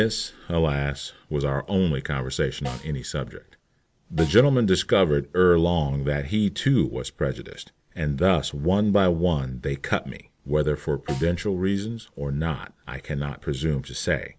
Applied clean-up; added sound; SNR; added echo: none; Snare drum; 19 dB; none.